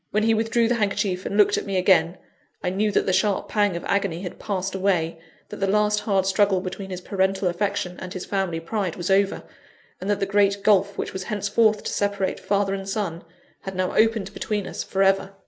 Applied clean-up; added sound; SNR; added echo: neural mask model Resemble Enhance denoiser.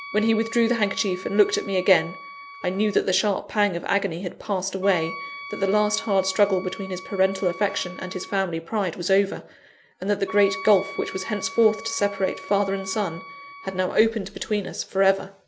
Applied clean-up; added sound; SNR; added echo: none; Wind instrument, woodwind instrument; 16 dB; none.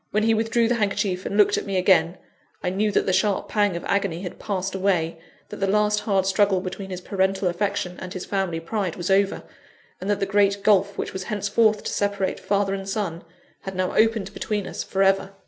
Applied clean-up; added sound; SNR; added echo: none; none; none; none.